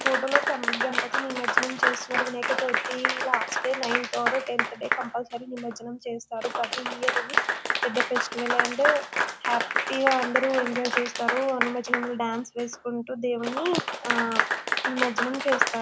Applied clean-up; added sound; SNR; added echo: none; Applause / Clapping; -1 dB; none.